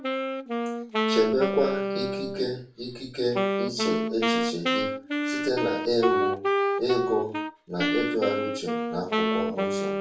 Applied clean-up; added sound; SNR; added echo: none; Wind instrument, woodwind instrument; -2 dB; reverberation time 0.3 s.